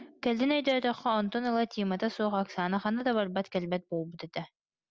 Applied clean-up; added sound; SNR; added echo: none; none; none; none.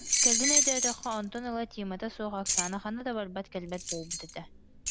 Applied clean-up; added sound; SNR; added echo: none; Keys jangling; -4 dB; none.